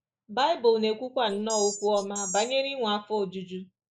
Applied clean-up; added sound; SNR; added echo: neural mask model Resemble Enhance denoiser.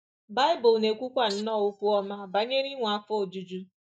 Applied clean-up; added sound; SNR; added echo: neural mask model DeepFilterNet 3.